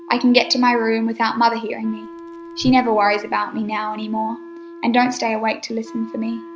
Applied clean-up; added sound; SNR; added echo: none; Whoosh, swoosh, swish + Wind instrument, woodwind instrument; 17 dB; none.